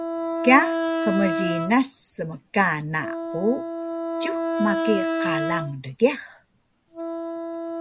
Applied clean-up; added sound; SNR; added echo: none; Wind instrument, woodwind instrument; 3 dB; none.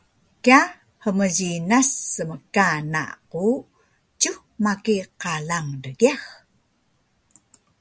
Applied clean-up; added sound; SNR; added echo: none; none; none; none.